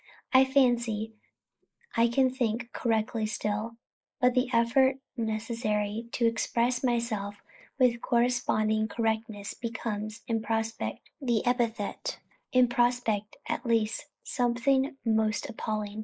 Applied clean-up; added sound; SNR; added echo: neural mask model Resemble Enhance denoiser.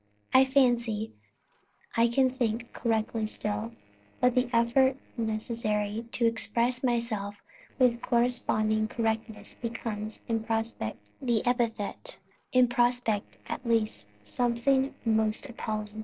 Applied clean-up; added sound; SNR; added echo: neural separator model SepFormer DNS4.